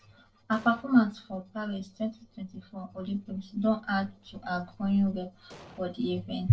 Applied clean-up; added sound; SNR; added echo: neural separator model SepFormer DNS4.